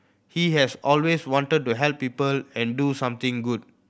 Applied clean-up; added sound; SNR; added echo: none; none; none; none.